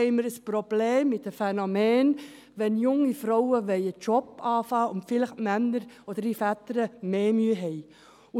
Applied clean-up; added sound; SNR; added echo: none; none; none; none.